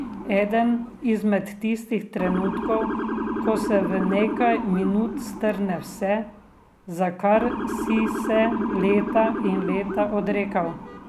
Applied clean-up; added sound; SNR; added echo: none; Motor vehicle (road) / Siren; 5 dB; none.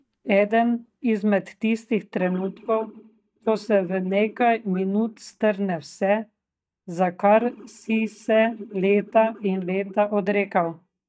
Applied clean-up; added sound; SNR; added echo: neural mask model DeepFilterNet 3.